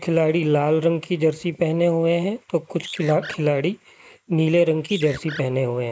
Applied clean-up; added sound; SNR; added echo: neural mask model Resemble Enhance denoiser.